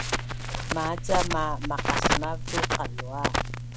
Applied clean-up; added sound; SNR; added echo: none; Crackle; -4 dB; none.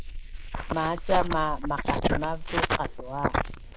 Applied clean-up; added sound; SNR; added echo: neural mask model Resemble Enhance denoiser.